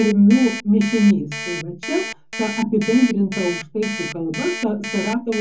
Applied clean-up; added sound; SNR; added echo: none; Alarm; 11 dB; reverberation time 0.3 s.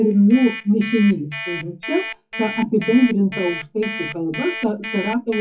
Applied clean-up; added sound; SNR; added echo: classical method WPE with log-MMSE.